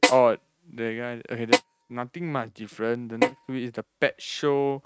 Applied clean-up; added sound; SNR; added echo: neural mask model RNNoise.